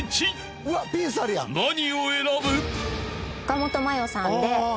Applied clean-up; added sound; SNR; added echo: none; none; none; none.